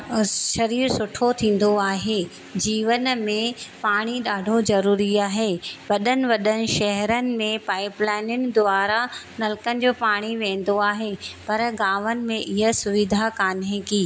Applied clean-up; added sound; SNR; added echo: none; none; none; none.